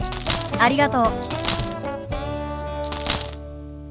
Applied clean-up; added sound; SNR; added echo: none; Coin (dropping); 7 dB; none.